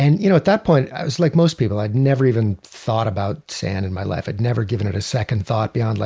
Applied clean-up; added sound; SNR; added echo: none; none; none; none.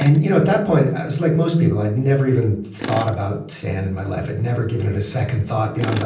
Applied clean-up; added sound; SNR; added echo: none; Tools; 16 dB; reverberation time 0.6 s.